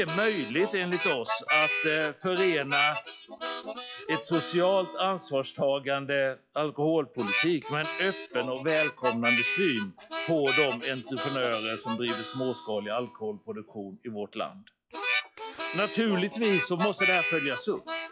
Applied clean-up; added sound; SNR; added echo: classical method log-MMSE.